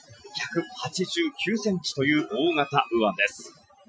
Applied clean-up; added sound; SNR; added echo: classical method Wiener filter.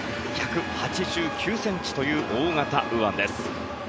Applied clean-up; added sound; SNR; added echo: none; Trumpet; 13 dB; none.